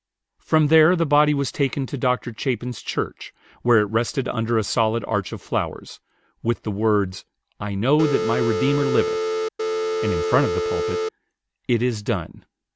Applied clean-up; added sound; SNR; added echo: none; Telephone; 0 dB; none.